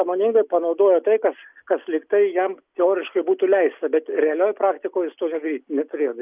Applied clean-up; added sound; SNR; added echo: none; none; none; none.